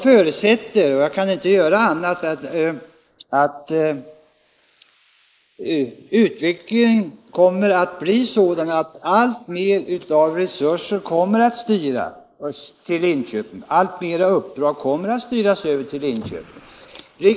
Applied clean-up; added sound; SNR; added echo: neural mask model Resemble Enhance denoiser.